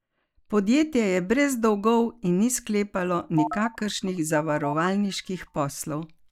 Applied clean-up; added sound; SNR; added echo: neural mask model DeepFilterNet 3.